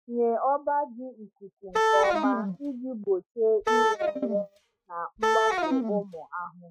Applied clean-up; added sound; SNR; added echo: neural mask model RNNoise.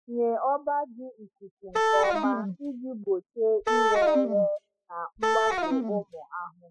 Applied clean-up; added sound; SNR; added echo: classical method spectral subtraction.